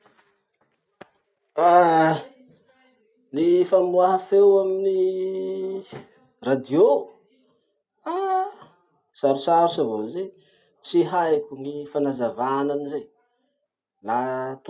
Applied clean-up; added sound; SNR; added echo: none; none; none; none.